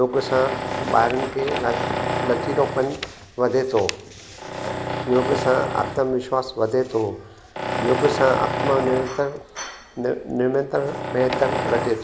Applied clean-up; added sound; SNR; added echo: none; Tools; 5 dB; none.